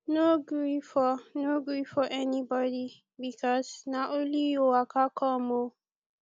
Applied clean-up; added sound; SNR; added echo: none; none; none; none.